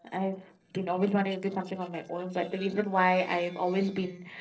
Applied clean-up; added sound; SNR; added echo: neural separator model SepFormer DNS4.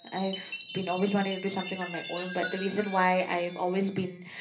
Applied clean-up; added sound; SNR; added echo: none; Chime; 9 dB; reverberation time 0.3 s.